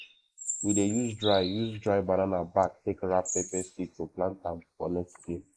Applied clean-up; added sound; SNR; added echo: neural mask model Resemble Enhance denoiser.